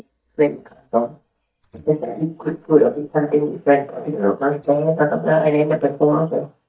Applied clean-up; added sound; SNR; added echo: neural mask model DeepFilterNet 3.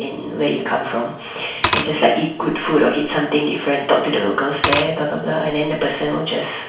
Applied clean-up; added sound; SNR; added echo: none; Glass / Liquid; 9 dB; reverberation time 0.6 s.